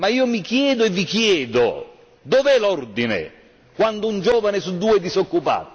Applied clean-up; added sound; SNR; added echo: none; none; none; none.